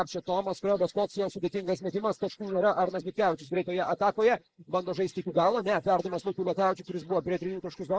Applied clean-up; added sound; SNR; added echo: neural mask model Resemble Enhance denoiser.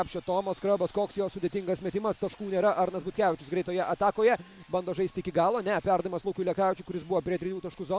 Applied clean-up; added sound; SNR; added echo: none; none; none; none.